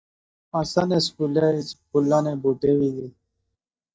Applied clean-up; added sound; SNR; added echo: neural mask model DeepFilterNet 3.